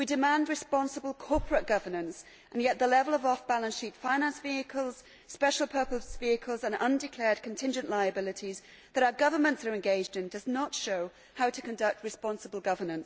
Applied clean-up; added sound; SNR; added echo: none; none; none; none.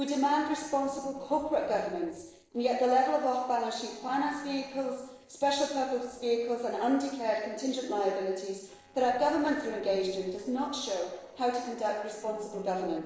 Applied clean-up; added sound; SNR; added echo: neural separator model SepFormer DNS4.